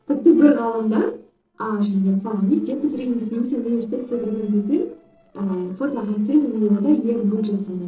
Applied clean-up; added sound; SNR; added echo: neural separator model SepFormer DNS4.